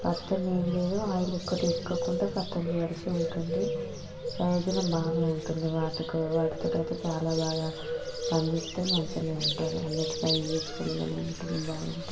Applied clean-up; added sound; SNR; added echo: none; Bird; 5 dB; reverberation time 2.1 s.